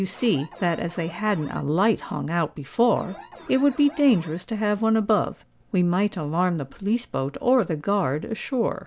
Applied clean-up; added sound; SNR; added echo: none; Alarm; 20 dB; none.